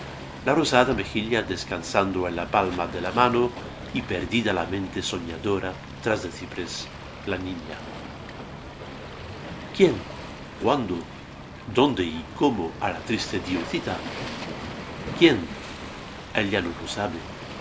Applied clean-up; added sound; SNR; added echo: none; Waves, surf; 11 dB; none.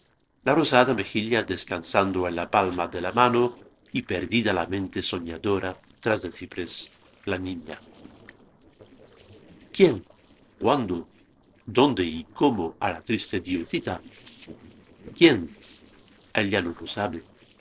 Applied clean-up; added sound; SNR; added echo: neural separator model SepFormer DNS4.